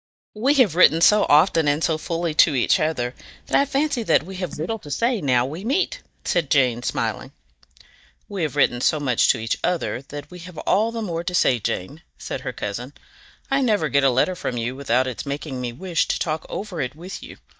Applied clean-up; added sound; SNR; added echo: neural mask model DeepFilterNet 3.